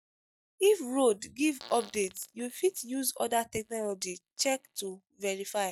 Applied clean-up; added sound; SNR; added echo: neural mask model DeepFilterNet 3.